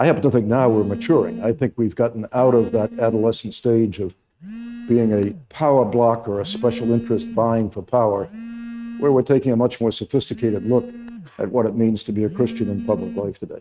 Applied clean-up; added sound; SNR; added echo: neural mask model RNNoise.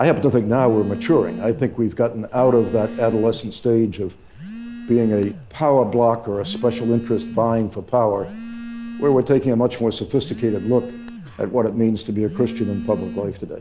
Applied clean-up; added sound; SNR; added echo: none; Telephone; 14 dB; none.